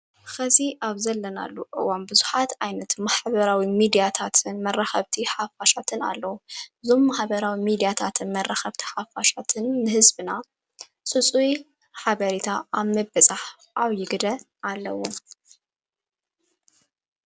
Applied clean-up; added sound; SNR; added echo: none; none; none; none.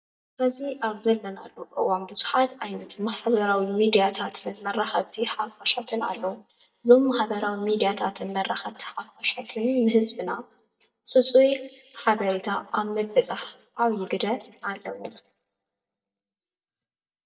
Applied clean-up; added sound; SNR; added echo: neural mask model DeepFilterNet 3.